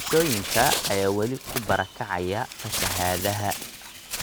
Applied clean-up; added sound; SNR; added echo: none; Bird; 4 dB; none.